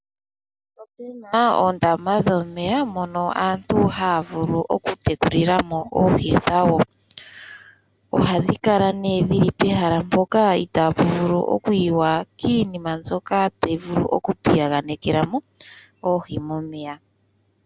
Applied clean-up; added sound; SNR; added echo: none; none; none; none.